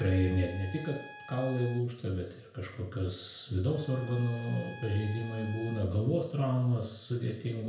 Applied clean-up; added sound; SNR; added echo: none; Trumpet; 19 dB; reverberation time 0.5 s.